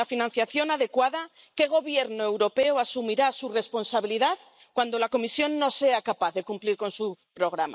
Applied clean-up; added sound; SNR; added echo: neural mask model Resemble Enhance denoiser.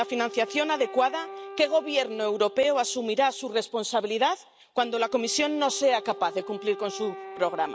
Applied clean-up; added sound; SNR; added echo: none; Wind instrument, woodwind instrument; 15 dB; none.